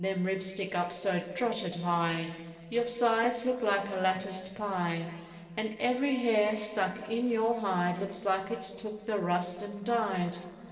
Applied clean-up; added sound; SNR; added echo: neural separator model SepFormer DNS4.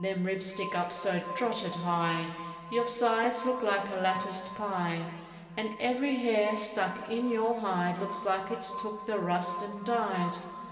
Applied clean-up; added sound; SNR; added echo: none; Glass; 12 dB; reverberation time 2.3 s.